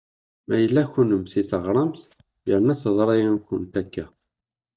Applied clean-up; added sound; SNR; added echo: neural mask model DeepFilterNet 3.